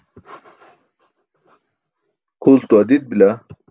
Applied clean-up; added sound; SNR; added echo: none; none; none; none.